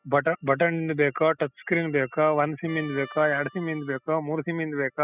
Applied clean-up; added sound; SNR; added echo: classical method spectral subtraction.